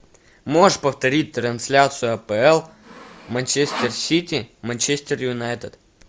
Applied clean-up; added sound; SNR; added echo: none; Sawing; 13 dB; none.